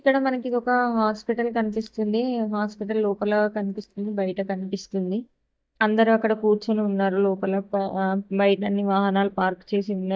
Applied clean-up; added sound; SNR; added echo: neural mask model DeepFilterNet 3.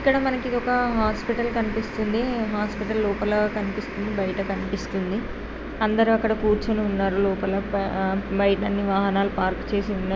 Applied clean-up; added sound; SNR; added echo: none; none; none; none.